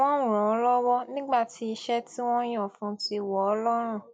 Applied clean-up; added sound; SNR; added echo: none; none; none; none.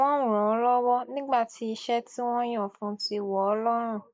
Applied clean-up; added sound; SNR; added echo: neural mask model Resemble Enhance denoiser.